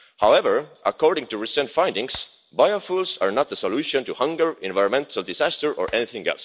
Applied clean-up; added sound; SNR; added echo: none; Clapping; 18 dB; none.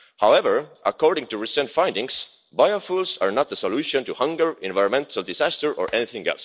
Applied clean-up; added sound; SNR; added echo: neural separator model SepFormer DNS4.